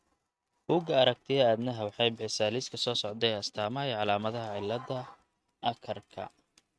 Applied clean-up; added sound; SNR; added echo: neural mask model RNNoise.